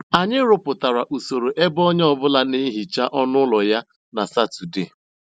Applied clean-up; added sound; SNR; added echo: none; none; none; none.